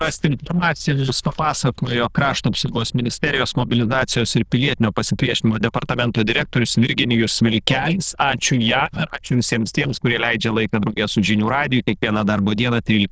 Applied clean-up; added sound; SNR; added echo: neural diffusion model UNIVERSE++.